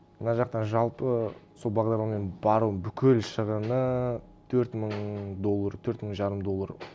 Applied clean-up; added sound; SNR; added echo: none; none; none; none.